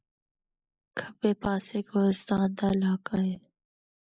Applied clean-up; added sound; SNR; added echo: neural mask model Resemble Enhance denoiser.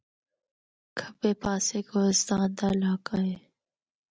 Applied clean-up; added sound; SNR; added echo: none; none; none; none.